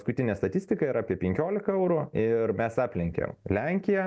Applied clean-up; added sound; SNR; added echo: none; none; none; none.